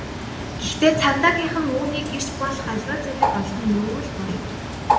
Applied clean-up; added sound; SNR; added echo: none; Bird; 3 dB; reverberation time 0.7 s.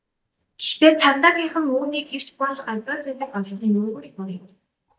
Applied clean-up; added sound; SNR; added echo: neural mask model DeepFilterNet 3.